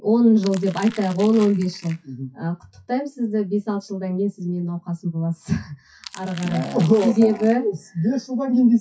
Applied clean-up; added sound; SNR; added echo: classical method WPE with log-MMSE.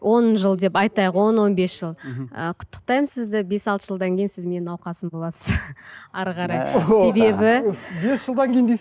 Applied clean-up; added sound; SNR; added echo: none; none; none; none.